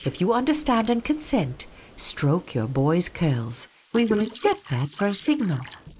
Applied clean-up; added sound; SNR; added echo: neural mask model Resemble Enhance denoiser.